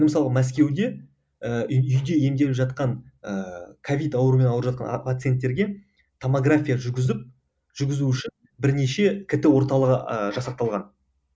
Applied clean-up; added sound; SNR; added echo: none; none; none; none.